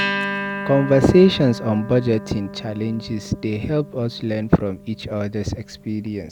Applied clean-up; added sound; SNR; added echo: none; Acoustic guitar; 11 dB; none.